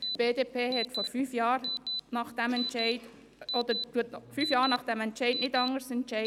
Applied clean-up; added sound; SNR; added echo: none; Alarm; 7 dB; none.